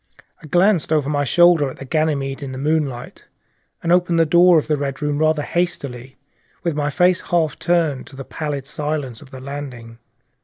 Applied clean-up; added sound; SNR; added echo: none; none; none; none.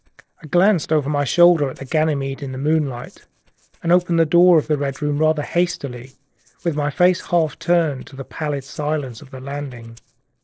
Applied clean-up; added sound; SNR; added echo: neural separator model SepFormer DNS4.